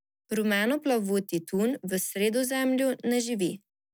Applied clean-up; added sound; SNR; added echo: none; none; none; none.